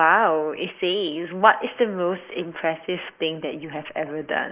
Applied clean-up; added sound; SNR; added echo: neural mask model Resemble Enhance denoiser.